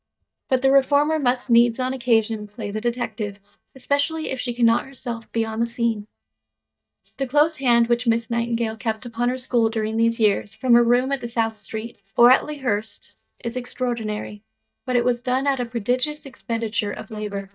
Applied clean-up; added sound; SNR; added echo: neural mask model DeepFilterNet 3.